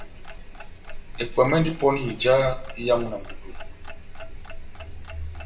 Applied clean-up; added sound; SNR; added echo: none; Clock; 8 dB; reverberation time 0.5 s.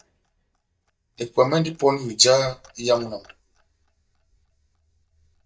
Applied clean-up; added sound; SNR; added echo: neural mask model DeepFilterNet 3.